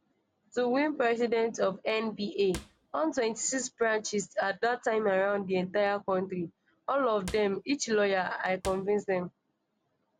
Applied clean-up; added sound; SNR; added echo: none; Cupboard open or close / Drawer open or close; 17 dB; none.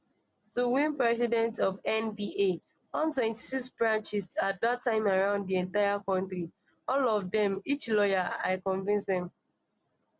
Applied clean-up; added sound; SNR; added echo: none; none; none; none.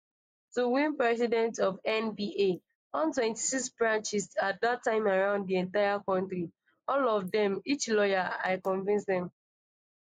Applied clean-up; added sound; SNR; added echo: neural mask model Resemble Enhance denoiser.